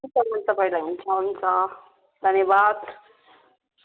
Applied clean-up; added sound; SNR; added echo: none; none; none; none.